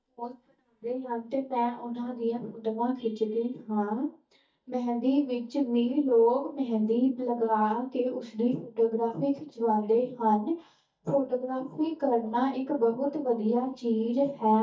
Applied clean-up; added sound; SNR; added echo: neural mask model DeepFilterNet 3.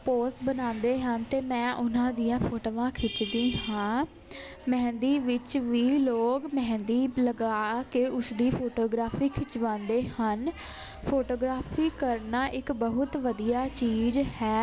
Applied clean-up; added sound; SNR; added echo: none; none; none; none.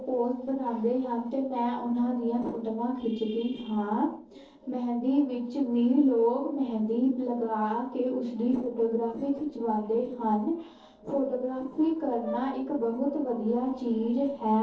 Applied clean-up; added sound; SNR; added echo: neural separator model SepFormer DNS4.